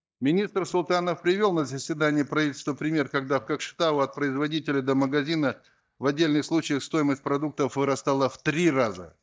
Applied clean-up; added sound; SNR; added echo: neural mask model DeepFilterNet 3.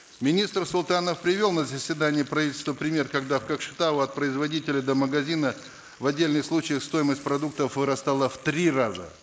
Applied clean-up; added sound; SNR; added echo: neural mask model Resemble Enhance denoiser.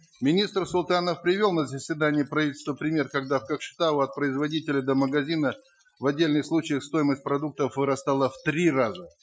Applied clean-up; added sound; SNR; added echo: classical method Wiener filter.